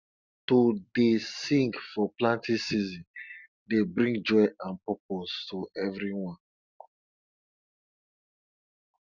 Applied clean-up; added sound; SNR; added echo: none; none; none; none.